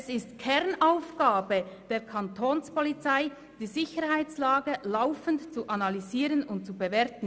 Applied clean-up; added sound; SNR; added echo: none; none; none; none.